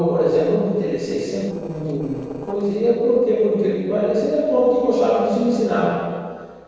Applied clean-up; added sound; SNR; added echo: neural separator model SepFormer DNS4.